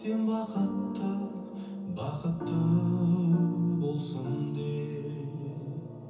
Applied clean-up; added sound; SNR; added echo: none; none; none; reverberation time 0.7 s.